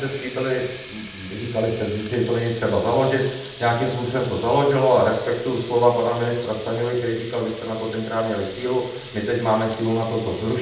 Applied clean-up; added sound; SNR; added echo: none; Water tap, faucet; 18 dB; reverberation time 0.8 s.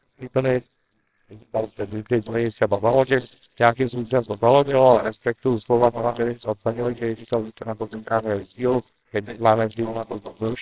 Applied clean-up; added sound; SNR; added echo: neural separator model SepFormer WHAMR!.